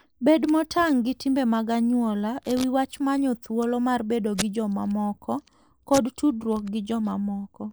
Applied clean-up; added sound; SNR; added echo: neural mask model Resemble Enhance denoiser.